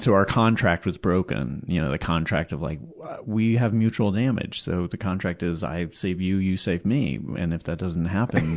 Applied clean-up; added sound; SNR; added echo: none; none; none; none.